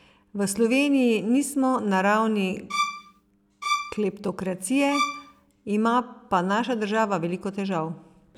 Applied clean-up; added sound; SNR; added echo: none; Bowed string instrument; 4 dB; none.